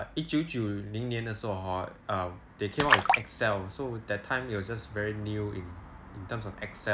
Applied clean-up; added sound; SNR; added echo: none; Splash, splatter; -2 dB; none.